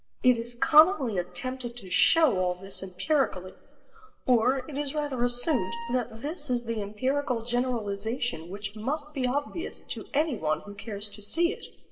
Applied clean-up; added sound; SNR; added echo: none; Wind instrument, woodwind instrument; 11 dB; reverberation time 1.7 s.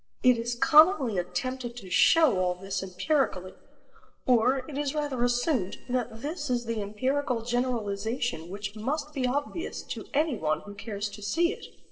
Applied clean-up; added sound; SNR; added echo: neural separator model SepFormer DNS4.